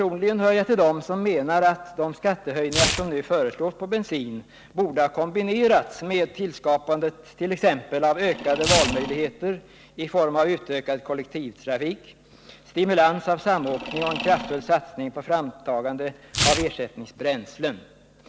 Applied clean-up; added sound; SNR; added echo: none; Tearing + Mechanisms; 8 dB; none.